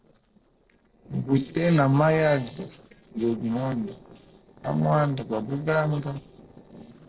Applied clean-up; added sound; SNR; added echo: neural separator model SepFormer DNS4.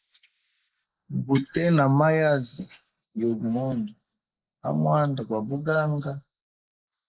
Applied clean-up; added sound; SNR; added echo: neural mask model Resemble Enhance denoiser.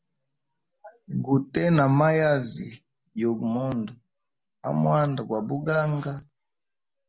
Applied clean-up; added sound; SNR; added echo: none; none; none; none.